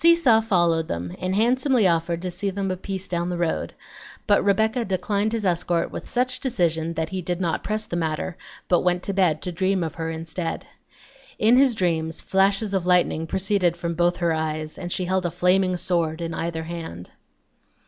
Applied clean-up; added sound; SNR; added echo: none; none; none; none.